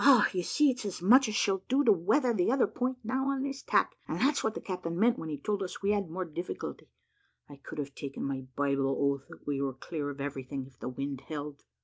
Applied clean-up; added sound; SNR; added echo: none; none; none; none.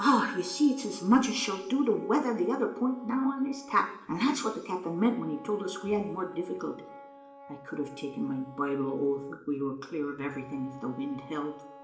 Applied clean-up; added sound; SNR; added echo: none; Wind instrument, woodwind instrument; 19 dB; reverberation time 0.8 s.